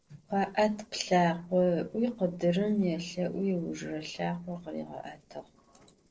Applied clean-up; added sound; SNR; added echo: neural separator model SepFormer DNS4.